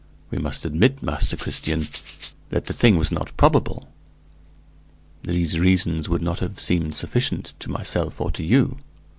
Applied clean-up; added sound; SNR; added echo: none; Rattle (instrument); 2 dB; none.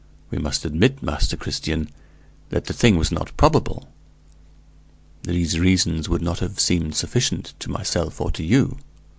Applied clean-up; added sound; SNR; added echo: none; none; none; none.